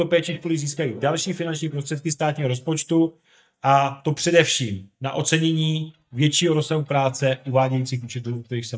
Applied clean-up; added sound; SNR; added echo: neural mask model DeepFilterNet 3.